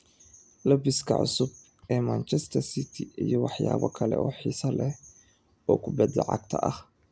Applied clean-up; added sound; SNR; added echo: none; none; none; none.